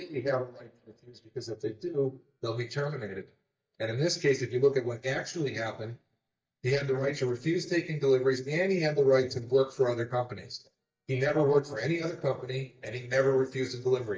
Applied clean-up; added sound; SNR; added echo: neural mask model DeepFilterNet 3.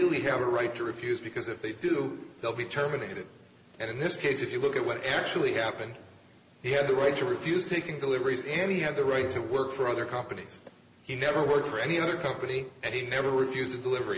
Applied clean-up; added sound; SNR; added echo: none; none; none; none.